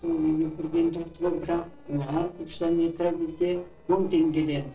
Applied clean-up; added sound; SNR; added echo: neural separator model SepFormer DNS4.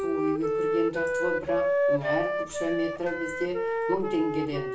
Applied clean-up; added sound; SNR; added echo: none; Wind instrument, woodwind instrument; -2 dB; reverberation time 0.3 s.